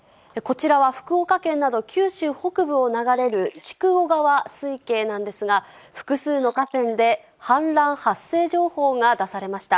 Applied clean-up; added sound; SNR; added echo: neural mask model Resemble Enhance denoiser.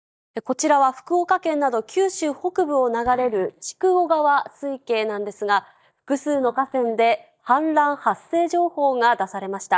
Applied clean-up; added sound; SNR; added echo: neural mask model DeepFilterNet 3.